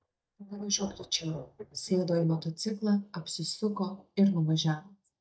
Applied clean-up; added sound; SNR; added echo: neural mask model DeepFilterNet 3.